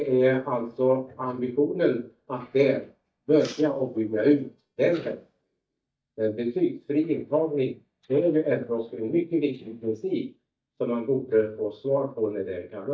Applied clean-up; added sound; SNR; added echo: neural mask model DeepFilterNet 3.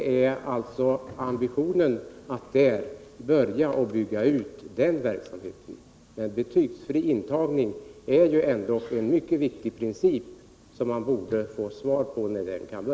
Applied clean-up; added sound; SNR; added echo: none; none; none; none.